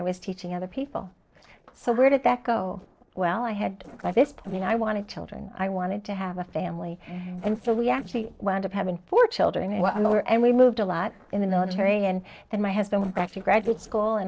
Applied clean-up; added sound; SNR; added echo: neural separator model SepFormer DNS4.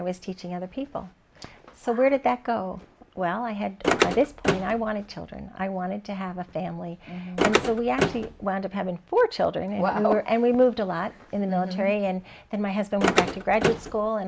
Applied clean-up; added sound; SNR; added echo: none; Car; -1 dB; none.